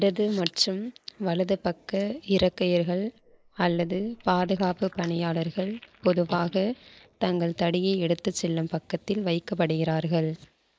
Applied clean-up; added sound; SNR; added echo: neural mask model Resemble Enhance denoiser.